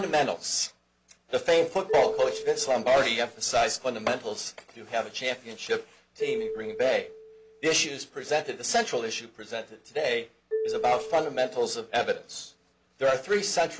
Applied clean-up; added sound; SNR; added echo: none; Marimba, xylophone; 11 dB; none.